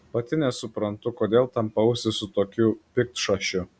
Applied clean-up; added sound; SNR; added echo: none; none; none; none.